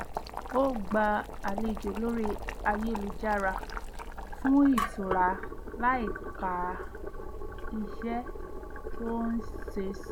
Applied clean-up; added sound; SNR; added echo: none; Boiling; 5 dB; none.